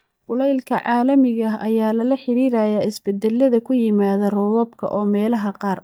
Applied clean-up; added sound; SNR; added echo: neural mask model DeepFilterNet 3.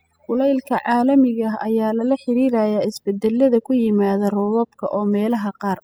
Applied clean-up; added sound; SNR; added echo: classical method spectral subtraction.